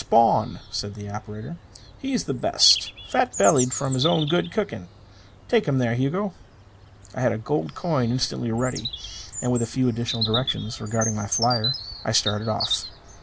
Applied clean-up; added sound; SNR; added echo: none; Bird vocalization, bird call, bird song; 9 dB; none.